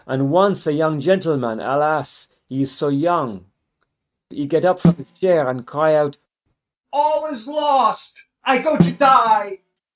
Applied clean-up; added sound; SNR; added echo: neural mask model RNNoise.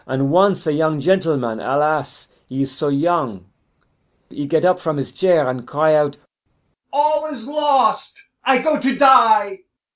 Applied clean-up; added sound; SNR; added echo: none; none; none; none.